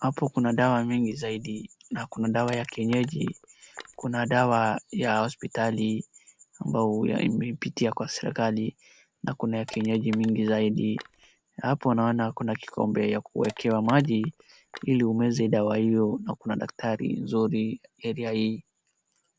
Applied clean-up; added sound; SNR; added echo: none; Crushing; 19 dB; none.